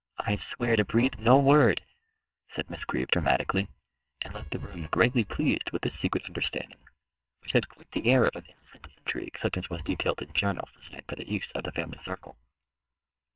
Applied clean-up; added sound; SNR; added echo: neural separator model SepFormer WHAMR!.